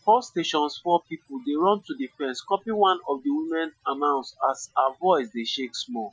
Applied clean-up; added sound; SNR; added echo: classical method Wiener filter.